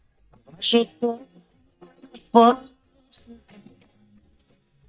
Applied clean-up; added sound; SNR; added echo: neural mask model DeepFilterNet 3.